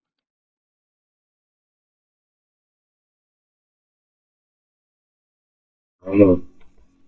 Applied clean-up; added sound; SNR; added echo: neural mask model DeepFilterNet 3.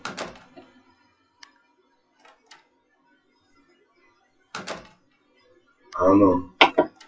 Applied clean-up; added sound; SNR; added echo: classical method WPE with log-MMSE.